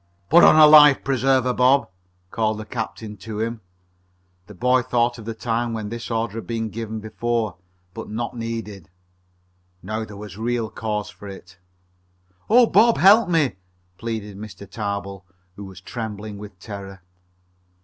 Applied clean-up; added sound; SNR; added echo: none; none; none; none.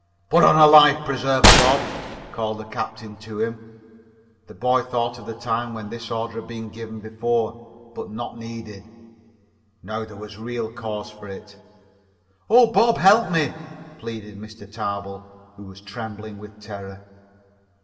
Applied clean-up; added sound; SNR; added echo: none; Gunshot, gunfire; -4 dB; reverberation time 1.8 s.